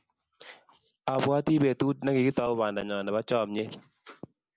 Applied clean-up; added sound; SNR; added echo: none; none; none; none.